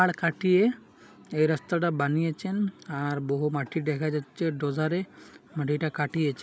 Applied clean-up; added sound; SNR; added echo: none; none; none; none.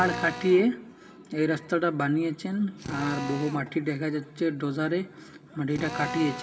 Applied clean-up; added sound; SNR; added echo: none; Drill; 12 dB; reverberation time 1.5 s.